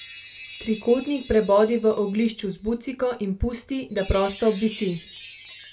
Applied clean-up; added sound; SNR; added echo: none; Chime; 7 dB; reverberation time 0.2 s.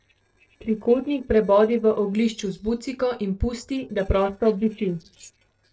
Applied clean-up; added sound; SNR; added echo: neural separator model SepFormer DNS4.